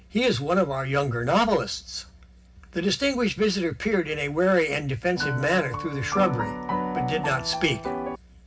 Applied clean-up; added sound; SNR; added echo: none; Piano; 5 dB; reverberation time 0.4 s.